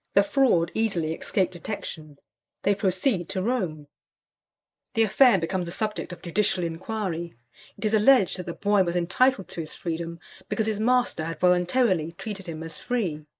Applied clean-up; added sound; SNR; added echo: neural mask model Resemble Enhance denoiser.